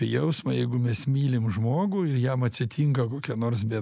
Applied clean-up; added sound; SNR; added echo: none; none; none; none.